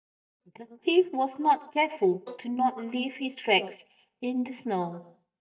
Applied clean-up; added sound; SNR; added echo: neural mask model DeepFilterNet 3.